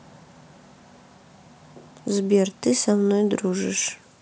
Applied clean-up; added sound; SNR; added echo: none; none; none; none.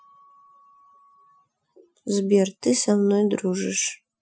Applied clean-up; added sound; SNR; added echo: classical method Wiener filter.